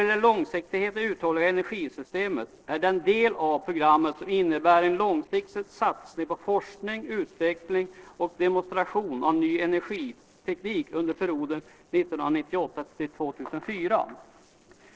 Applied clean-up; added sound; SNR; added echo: neural separator model SepFormer DNS4.